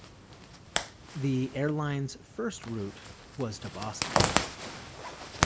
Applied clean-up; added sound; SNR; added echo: none; Zipper (clothing); -1 dB; none.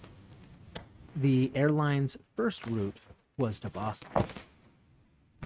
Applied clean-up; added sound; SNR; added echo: neural mask model RNNoise.